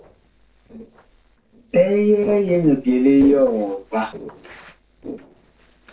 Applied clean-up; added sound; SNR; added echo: neural separator model SepFormer DNS4.